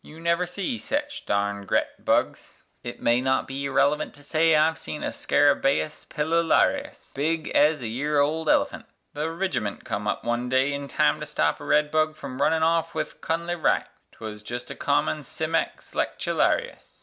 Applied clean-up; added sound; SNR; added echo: none; none; none; none.